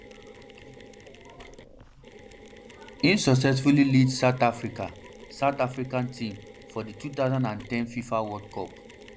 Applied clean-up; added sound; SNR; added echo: none; Mechanisms; 19 dB; none.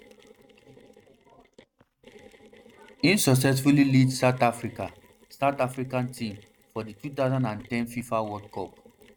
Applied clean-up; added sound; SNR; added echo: neural mask model RNNoise.